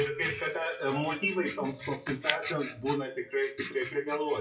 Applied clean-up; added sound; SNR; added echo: classical method WPE with log-MMSE.